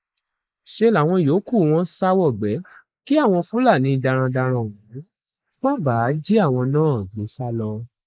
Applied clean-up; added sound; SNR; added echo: neural mask model Resemble Enhance denoiser.